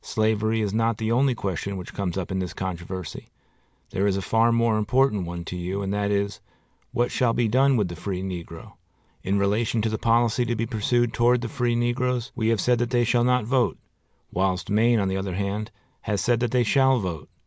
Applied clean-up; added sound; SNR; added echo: none; none; none; none.